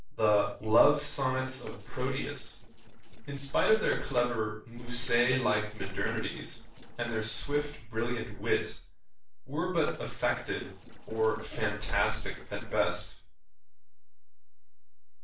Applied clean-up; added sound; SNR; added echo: neural separator model SepFormer DNS4.